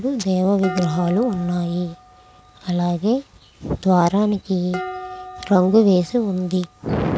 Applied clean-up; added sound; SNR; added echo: none; Dishes, pots, and pans; 16 dB; none.